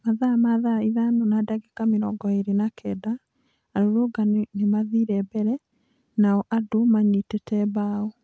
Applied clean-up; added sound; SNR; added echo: none; none; none; none.